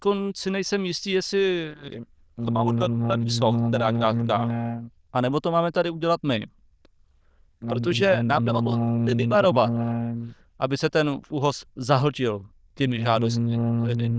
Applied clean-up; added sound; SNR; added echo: neural diffusion model UNIVERSE++.